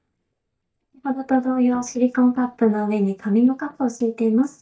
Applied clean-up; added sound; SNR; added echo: neural mask model DeepFilterNet 3.